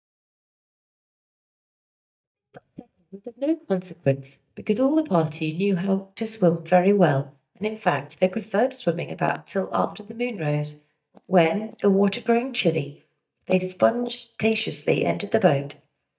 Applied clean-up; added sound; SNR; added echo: neural mask model DeepFilterNet 3.